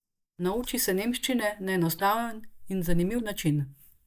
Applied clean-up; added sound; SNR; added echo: neural mask model DeepFilterNet 3.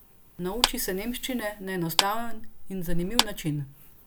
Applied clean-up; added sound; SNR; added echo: none; Clapping; 3 dB; none.